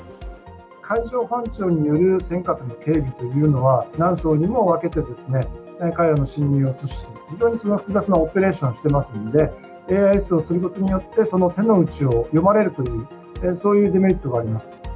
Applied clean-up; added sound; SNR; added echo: none; none; none; none.